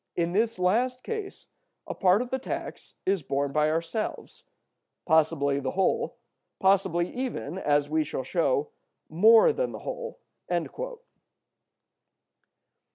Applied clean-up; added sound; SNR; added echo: none; none; none; none.